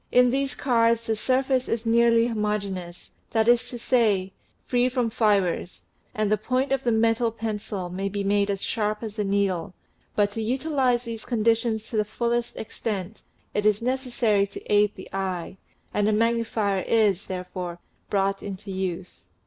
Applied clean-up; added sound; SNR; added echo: none; none; none; none.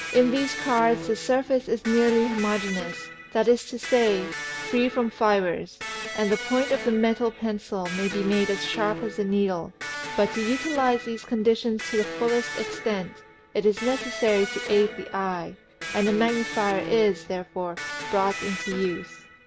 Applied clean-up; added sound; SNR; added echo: none; Electric guitar; 10 dB; none.